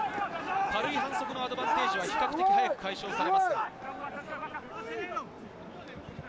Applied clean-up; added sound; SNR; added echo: none; none; none; none.